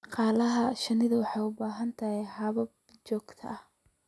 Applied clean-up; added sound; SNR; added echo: none; none; none; none.